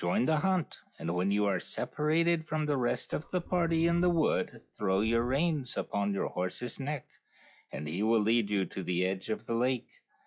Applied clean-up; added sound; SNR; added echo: classical method log-MMSE.